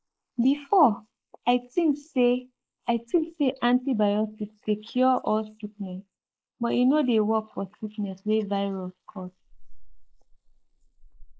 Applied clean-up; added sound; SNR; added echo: neural mask model Resemble Enhance denoiser.